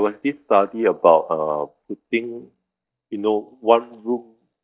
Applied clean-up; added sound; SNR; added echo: neural mask model DeepFilterNet 3.